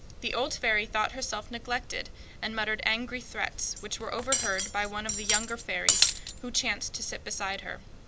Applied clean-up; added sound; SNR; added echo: none; Cutlery, silverware; -1 dB; none.